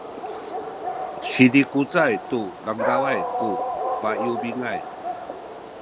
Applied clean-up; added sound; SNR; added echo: none; Dog; 4 dB; none.